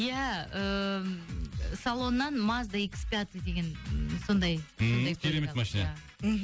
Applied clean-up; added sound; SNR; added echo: none; none; none; none.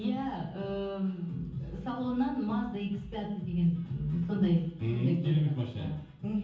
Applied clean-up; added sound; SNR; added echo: none; none; none; reverberation time 0.7 s.